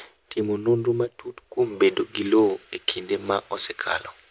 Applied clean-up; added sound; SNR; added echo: none; none; none; none.